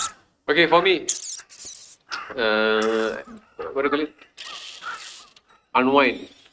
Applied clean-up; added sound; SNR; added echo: neural mask model RNNoise.